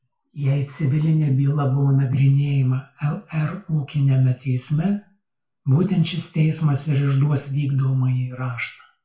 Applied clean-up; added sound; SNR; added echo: none; none; none; reverberation time 0.3 s.